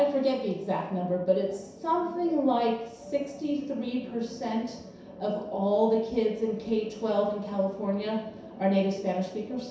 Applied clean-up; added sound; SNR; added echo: none; none; none; reverberation time 0.7 s.